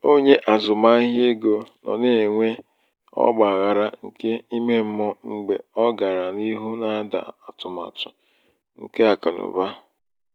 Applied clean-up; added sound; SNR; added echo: none; none; none; none.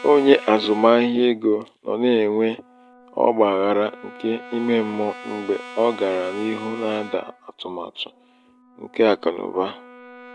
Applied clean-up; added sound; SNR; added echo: none; Brass instrument; 19 dB; none.